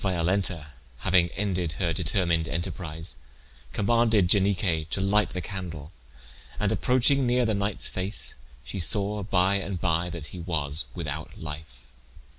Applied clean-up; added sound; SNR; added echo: none; none; none; none.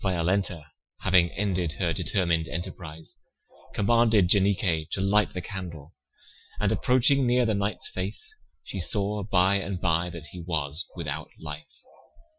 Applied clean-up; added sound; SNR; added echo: classical method Wiener filter.